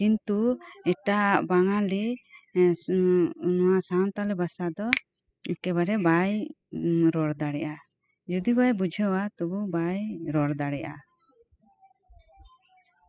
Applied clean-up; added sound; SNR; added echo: classical method spectral subtraction.